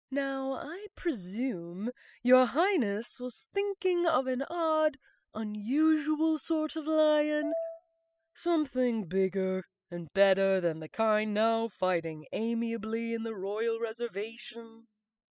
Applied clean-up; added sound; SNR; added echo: classical method spectral subtraction.